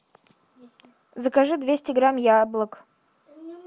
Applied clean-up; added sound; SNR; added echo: none; none; none; none.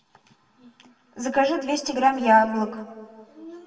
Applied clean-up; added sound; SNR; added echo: none; none; none; reverberation time 1.6 s.